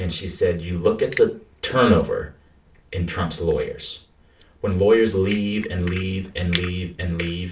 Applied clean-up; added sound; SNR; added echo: none; Crushing; 19 dB; reverberation time 0.3 s.